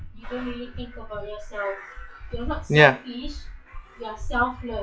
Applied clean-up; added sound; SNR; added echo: classical method log-MMSE.